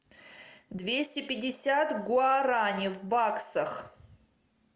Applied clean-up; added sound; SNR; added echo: none; none; none; none.